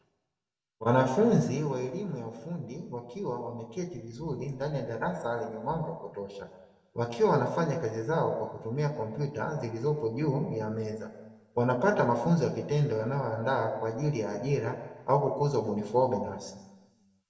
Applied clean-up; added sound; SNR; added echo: none; none; none; reverberation time 1.0 s.